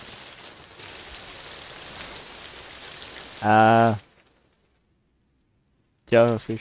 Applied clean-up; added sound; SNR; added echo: neural mask model RNNoise.